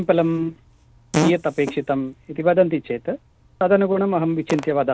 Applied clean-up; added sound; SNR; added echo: none; Fart; 10 dB; none.